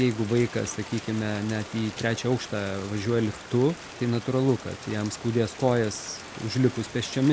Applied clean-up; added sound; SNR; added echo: none; Rain; 14 dB; none.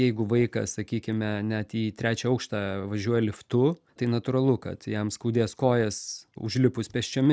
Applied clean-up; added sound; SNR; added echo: none; none; none; none.